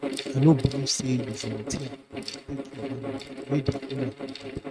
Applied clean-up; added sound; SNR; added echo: neural mask model RNNoise.